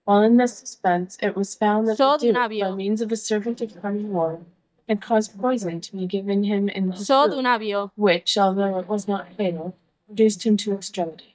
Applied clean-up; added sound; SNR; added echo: neural mask model DeepFilterNet 3.